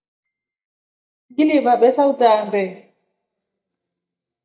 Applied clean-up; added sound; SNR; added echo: neural mask model DeepFilterNet 3.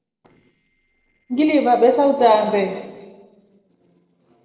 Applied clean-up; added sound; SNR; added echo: neural separator model SepFormer DNS4.